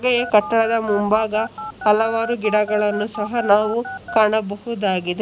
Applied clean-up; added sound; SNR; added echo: none; Telephone; 12 dB; none.